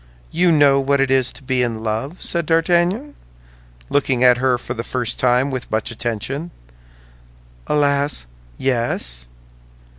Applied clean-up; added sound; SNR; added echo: none; none; none; none.